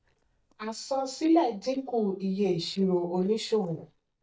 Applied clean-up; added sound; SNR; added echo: neural mask model DeepFilterNet 3.